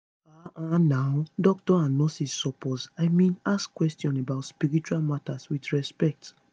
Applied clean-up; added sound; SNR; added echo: none; none; none; none.